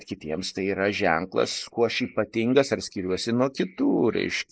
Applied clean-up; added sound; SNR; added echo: neural mask model Resemble Enhance denoiser.